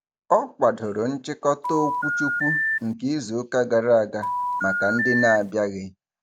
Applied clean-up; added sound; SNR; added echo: none; Telephone; 1 dB; none.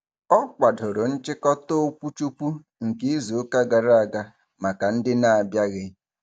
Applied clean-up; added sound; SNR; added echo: none; none; none; none.